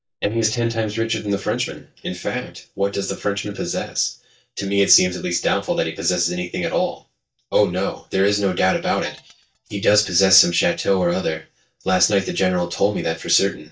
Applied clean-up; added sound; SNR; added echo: neural mask model DeepFilterNet 3.